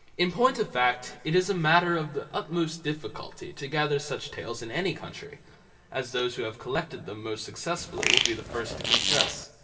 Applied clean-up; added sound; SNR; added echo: none; Fart; -2 dB; reverberation time 2.9 s.